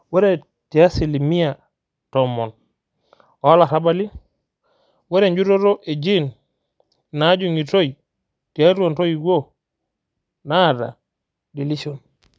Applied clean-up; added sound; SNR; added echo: none; none; none; none.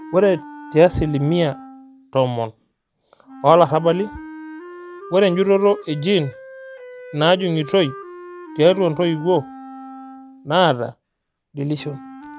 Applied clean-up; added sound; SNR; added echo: none; Wind instrument, woodwind instrument; 17 dB; none.